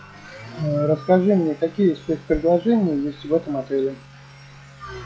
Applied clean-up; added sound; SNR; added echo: classical method log-MMSE.